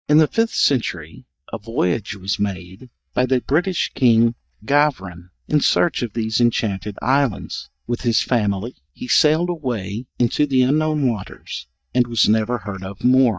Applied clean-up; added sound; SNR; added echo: neural mask model DeepFilterNet 3.